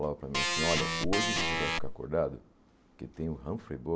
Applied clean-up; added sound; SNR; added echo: none; Organ; -5 dB; none.